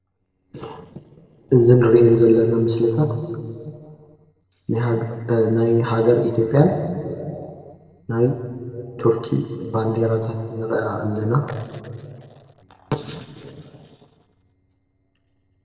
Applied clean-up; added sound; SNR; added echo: neural separator model SepFormer DNS4.